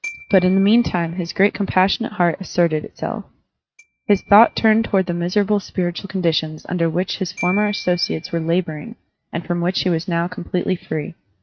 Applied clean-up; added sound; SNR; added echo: neural mask model RNNoise.